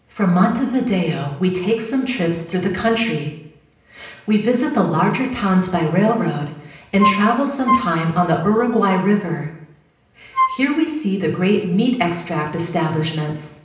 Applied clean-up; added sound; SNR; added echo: none; Wind instrument, woodwind instrument; 2 dB; reverberation time 0.8 s.